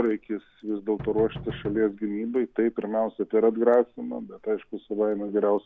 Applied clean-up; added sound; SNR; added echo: none; Knock; 14 dB; none.